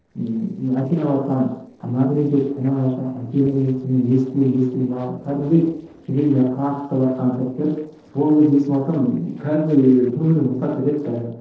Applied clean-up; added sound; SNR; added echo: neural separator model SepFormer DNS4.